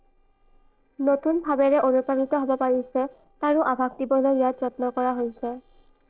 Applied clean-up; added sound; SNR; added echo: neural separator model SepFormer DNS4.